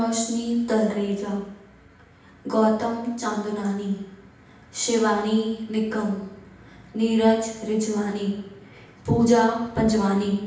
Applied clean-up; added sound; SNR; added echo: none; none; none; reverberation time 0.9 s.